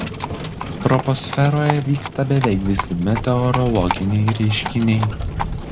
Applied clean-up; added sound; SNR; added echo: none; Livestock, farm animals, working animals; 7 dB; none.